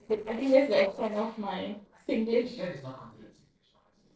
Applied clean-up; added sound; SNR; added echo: neural separator model SepFormer DNS4.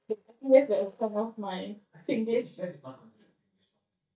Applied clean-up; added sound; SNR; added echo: neural mask model DeepFilterNet 3.